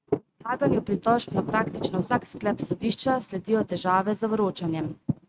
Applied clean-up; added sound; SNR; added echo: neural mask model RNNoise.